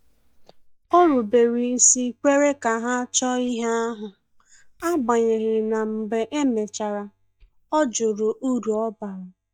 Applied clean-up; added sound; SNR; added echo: neural mask model DeepFilterNet 3.